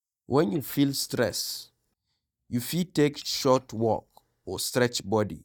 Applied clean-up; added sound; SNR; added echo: neural mask model DeepFilterNet 3.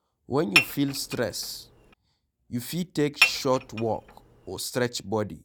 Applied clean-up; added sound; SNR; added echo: none; Dishes, pots, and pans / Chink, clink; -1 dB; none.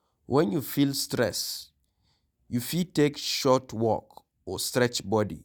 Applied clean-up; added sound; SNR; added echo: none; none; none; none.